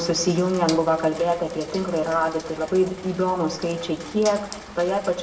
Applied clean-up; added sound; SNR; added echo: none; Rain; 15 dB; reverberation time 0.7 s.